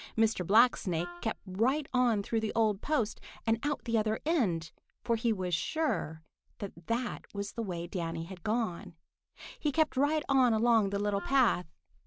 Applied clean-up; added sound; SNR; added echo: none; Wind instrument, woodwind instrument; 18 dB; none.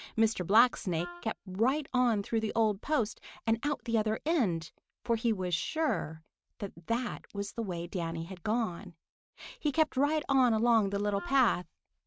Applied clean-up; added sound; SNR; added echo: neural mask model RNNoise.